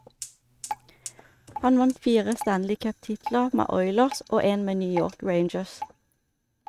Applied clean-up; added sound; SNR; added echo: neural mask model RNNoise.